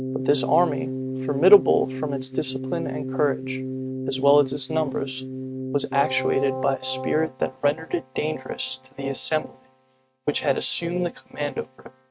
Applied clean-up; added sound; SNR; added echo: neural mask model RNNoise.